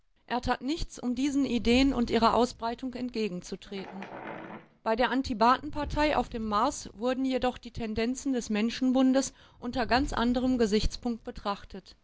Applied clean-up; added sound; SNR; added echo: none; Wild animals + Fire; 16 dB; none.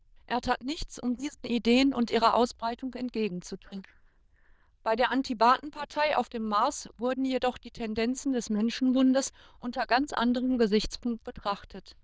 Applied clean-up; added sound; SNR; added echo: neural diffusion model UNIVERSE++.